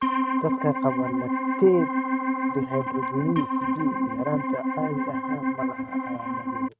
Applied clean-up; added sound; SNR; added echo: neural mask model RNNoise.